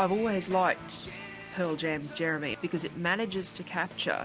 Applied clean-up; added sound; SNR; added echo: none; none; none; none.